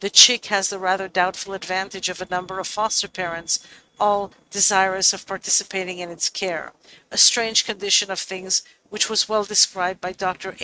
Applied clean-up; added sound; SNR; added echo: neural mask model RNNoise.